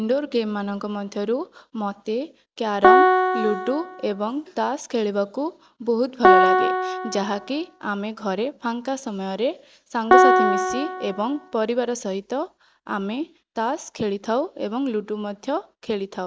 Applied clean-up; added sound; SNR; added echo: none; Piano; -5 dB; none.